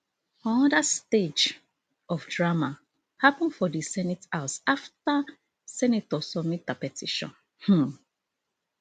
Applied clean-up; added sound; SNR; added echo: none; none; none; none.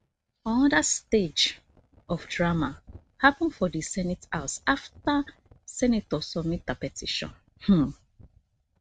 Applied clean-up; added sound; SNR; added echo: neural mask model RNNoise.